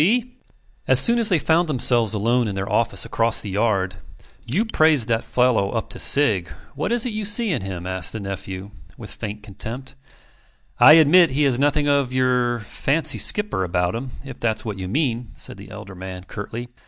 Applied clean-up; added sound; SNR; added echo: neural mask model DeepFilterNet 3.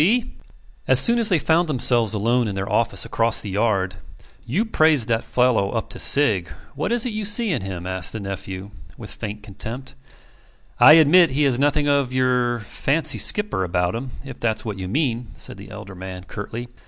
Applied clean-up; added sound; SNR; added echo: none; none; none; none.